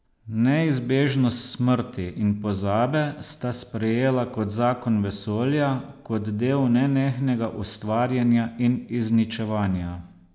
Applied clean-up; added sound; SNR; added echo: none; none; none; none.